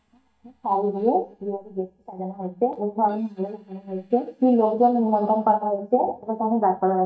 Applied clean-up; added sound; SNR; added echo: neural mask model DeepFilterNet 3.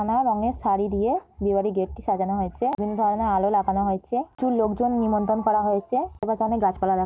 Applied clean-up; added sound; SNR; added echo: none; none; none; none.